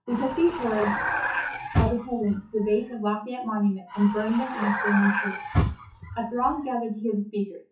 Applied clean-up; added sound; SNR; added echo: classical method WPE with log-MMSE.